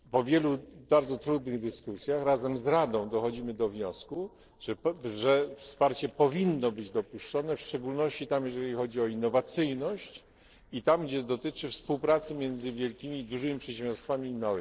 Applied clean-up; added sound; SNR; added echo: neural separator model SepFormer DNS4.